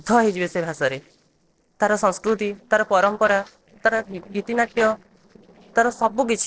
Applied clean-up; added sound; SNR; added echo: neural separator model SepFormer DNS4.